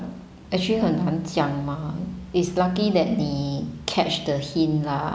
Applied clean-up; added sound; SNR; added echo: none; none; none; none.